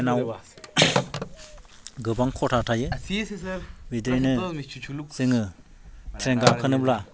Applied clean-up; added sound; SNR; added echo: none; Telephone; 5 dB; none.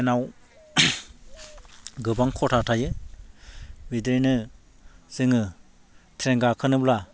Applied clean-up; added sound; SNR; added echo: none; none; none; none.